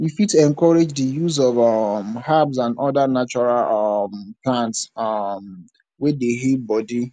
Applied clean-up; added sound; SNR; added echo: none; none; none; none.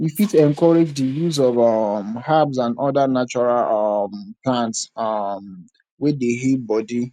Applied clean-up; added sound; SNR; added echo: neural mask model RNNoise.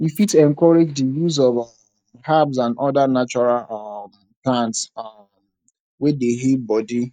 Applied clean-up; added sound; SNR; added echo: neural mask model DeepFilterNet 3.